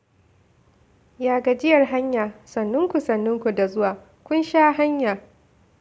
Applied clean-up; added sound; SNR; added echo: none; none; none; none.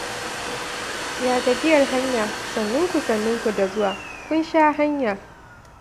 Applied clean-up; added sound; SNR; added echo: none; Domestic sounds, home sounds; 8 dB; none.